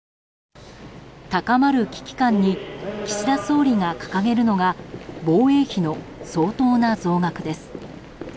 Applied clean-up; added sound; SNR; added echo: none; none; none; none.